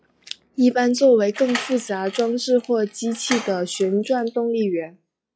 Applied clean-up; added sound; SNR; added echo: classical method log-MMSE.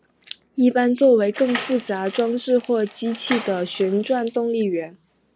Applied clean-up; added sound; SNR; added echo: none; Door; 14 dB; none.